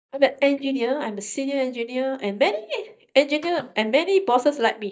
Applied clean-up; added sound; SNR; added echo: neural mask model DeepFilterNet 3.